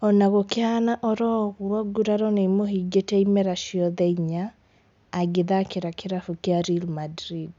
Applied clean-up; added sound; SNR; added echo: none; none; none; none.